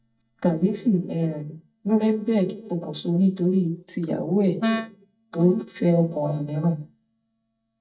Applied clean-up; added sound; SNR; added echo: neural mask model DeepFilterNet 3.